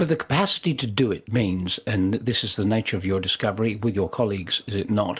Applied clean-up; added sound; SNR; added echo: none; none; none; none.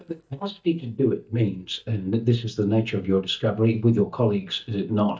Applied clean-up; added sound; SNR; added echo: neural mask model DeepFilterNet 3.